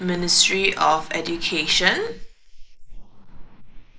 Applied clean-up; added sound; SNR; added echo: neural mask model Resemble Enhance denoiser.